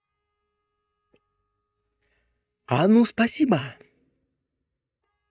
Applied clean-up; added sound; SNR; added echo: neural mask model DeepFilterNet 3.